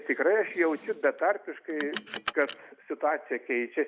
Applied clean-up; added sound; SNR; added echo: none; Car; 14 dB; none.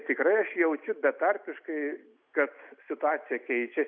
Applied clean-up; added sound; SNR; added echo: none; none; none; none.